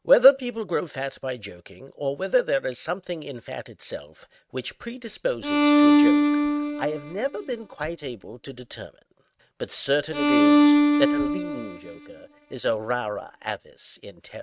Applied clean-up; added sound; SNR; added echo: neural mask model RNNoise.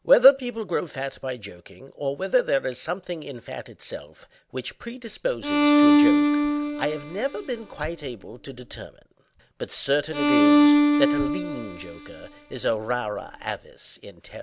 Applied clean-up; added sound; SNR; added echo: none; Bowed string instrument; -5 dB; none.